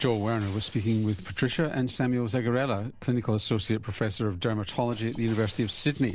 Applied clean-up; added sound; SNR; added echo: none; Writing + Shatter; 20 dB; none.